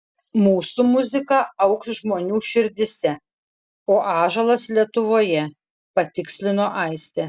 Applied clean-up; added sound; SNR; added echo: none; none; none; none.